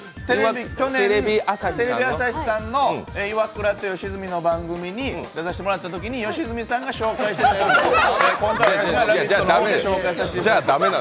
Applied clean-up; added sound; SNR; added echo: none; none; none; none.